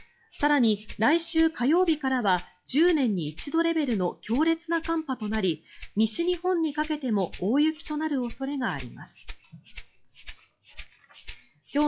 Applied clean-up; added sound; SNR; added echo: classical method log-MMSE.